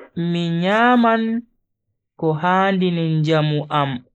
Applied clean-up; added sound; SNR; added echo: neural mask model Resemble Enhance denoiser.